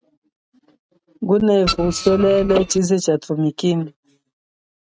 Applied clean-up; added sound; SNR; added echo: neural mask model RNNoise.